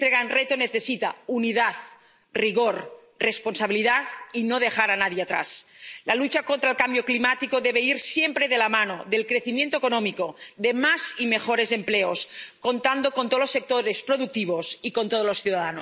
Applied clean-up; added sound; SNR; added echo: none; none; none; none.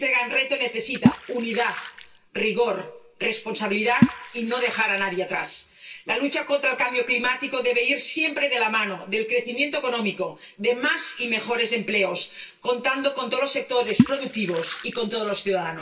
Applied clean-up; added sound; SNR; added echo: none; Water / Splash, splatter; 2 dB; reverberation time 0.2 s.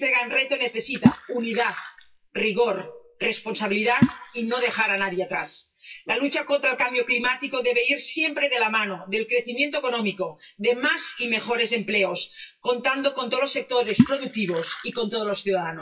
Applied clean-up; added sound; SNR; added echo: classical method WPE with log-MMSE.